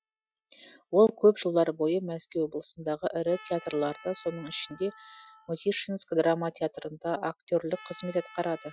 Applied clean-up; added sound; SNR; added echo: classical method Wiener filter.